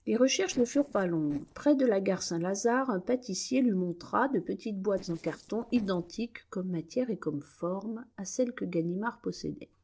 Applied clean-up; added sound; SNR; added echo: neural separator model SepFormer DNS4.